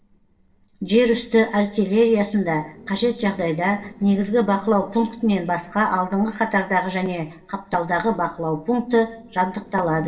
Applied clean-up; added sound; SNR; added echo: neural separator model SepFormer DNS4.